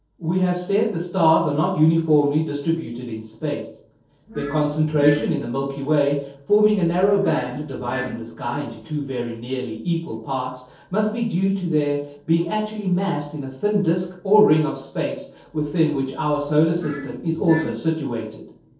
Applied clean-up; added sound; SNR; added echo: neural separator model SepFormer DNS4.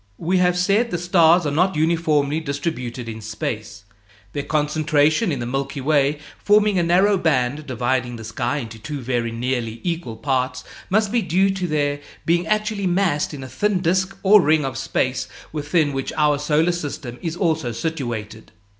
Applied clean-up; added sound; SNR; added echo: none; none; none; none.